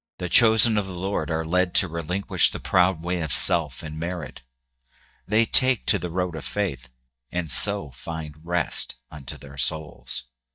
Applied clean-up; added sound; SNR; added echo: neural mask model DeepFilterNet 3.